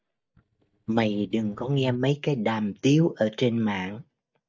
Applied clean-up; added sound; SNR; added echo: neural mask model DeepFilterNet 3.